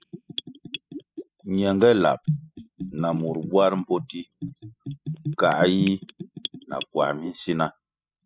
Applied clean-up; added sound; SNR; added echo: classical method spectral subtraction.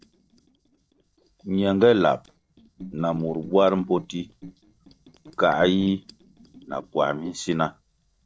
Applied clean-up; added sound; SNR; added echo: neural separator model SepFormer DNS4.